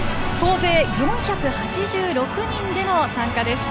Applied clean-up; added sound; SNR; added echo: none; Sink (filling or washing) / Water; 7 dB; none.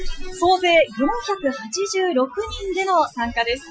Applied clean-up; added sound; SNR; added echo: classical method Wiener filter.